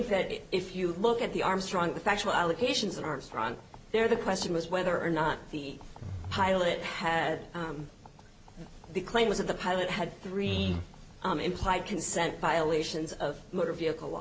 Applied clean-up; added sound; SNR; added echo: none; none; none; none.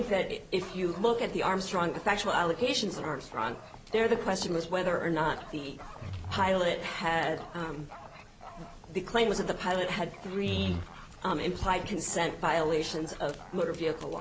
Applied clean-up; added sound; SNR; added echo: none; Dog; 19 dB; none.